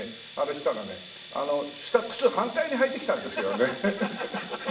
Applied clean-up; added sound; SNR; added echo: none; Domestic sounds, home sounds; 14 dB; reverberation time 0.6 s.